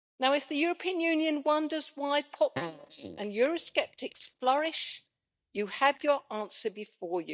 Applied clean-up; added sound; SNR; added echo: neural mask model DeepFilterNet 3.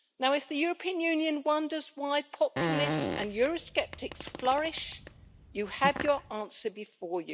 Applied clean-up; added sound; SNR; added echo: none; Fart; 5 dB; none.